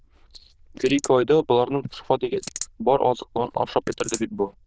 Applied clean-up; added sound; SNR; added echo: neural diffusion model UNIVERSE++.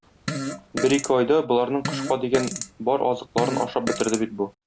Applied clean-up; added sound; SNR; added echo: none; Fart; 8 dB; none.